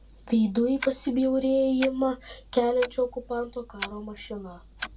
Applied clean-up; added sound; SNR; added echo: none; Clock; 15 dB; reverberation time 0.1 s.